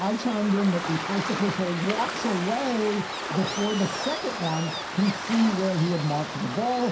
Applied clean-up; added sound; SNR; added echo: none; Waves, surf; 6 dB; reverberation time 0.3 s.